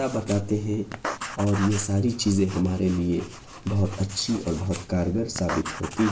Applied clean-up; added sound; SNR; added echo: none; Writing; 12 dB; reverberation time 0.4 s.